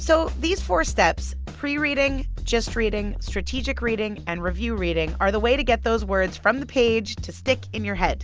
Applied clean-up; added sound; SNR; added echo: none; none; none; none.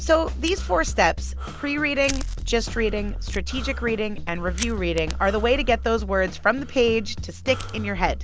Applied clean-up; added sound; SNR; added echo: none; Breathing + Fire; 13 dB; none.